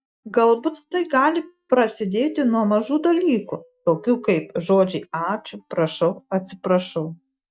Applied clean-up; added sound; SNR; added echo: neural mask model DeepFilterNet 3.